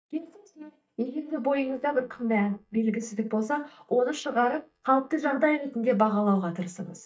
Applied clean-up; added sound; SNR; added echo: neural mask model DeepFilterNet 3.